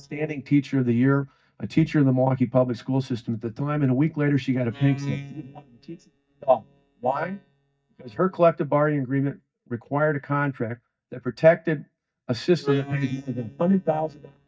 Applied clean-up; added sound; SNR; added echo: neural mask model DeepFilterNet 3.